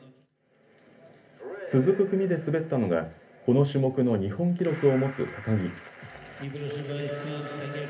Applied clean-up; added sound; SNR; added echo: none; none; none; reverberation time 0.3 s.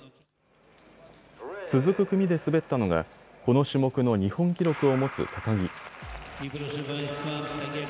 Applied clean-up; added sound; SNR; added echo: none; none; none; none.